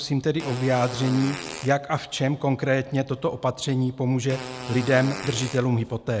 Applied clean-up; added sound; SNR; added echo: none; Fart; 12 dB; none.